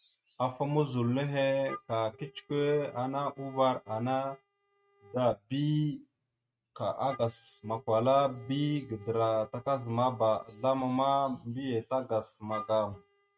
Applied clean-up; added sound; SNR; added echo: neural mask model RNNoise.